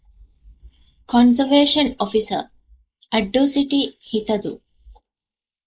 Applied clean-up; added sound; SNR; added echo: neural mask model Resemble Enhance denoiser.